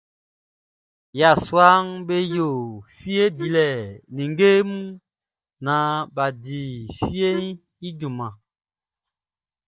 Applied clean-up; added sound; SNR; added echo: neural mask model DeepFilterNet 3.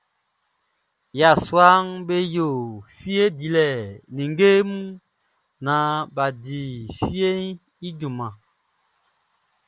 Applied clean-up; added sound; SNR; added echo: none; none; none; none.